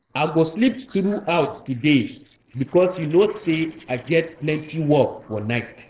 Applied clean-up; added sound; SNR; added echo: neural separator model SepFormer DNS4.